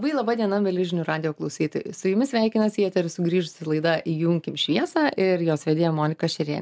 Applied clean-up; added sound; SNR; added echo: none; none; none; none.